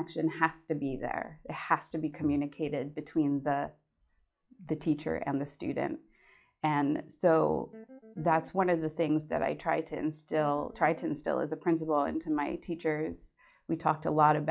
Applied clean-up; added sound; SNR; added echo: classical method log-MMSE.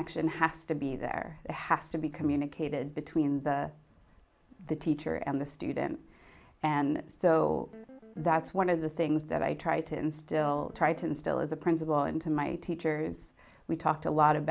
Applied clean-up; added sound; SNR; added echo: none; Guitar; 20 dB; none.